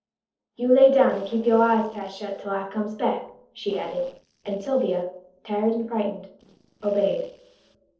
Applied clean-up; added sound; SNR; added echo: neural separator model SepFormer DNS4.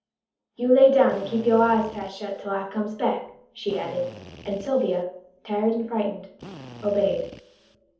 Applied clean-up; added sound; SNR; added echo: none; Drill; 18 dB; reverberation time 0.6 s.